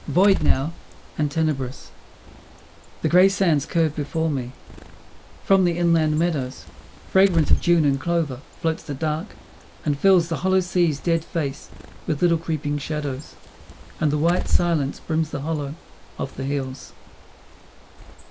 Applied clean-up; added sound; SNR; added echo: none; Bird; 6 dB; none.